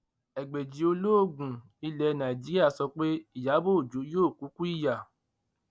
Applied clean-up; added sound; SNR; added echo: none; none; none; none.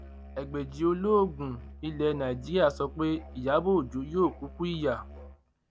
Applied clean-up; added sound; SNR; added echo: none; Musical instrument; 16 dB; none.